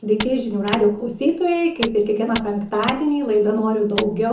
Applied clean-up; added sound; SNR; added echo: none; Mechanisms; 12 dB; reverberation time 0.6 s.